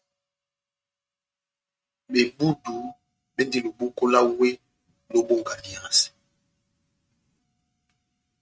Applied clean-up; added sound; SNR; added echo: neural mask model RNNoise.